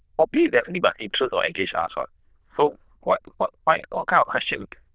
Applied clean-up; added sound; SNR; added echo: neural diffusion model UNIVERSE++.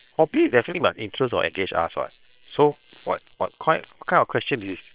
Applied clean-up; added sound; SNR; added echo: neural separator model SepFormer WHAM!.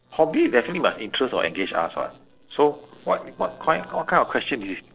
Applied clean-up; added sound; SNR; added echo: neural separator model SepFormer DNS4.